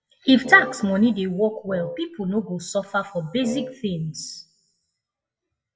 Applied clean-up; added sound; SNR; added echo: classical method WPE with log-MMSE.